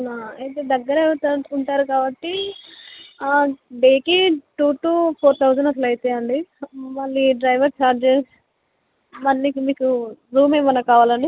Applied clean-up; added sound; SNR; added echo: none; none; none; none.